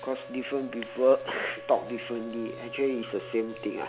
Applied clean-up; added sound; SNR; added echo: none; Wind instrument, woodwind instrument; 14 dB; none.